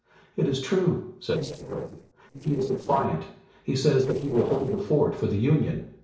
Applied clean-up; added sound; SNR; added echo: neural separator model SepFormer DNS4.